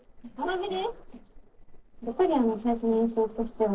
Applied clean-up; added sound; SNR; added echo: neural separator model SepFormer DNS4.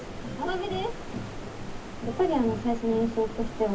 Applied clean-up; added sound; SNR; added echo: none; Stream; 7 dB; reverberation time 0.3 s.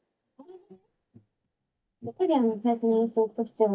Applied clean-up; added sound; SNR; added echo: neural mask model DeepFilterNet 3.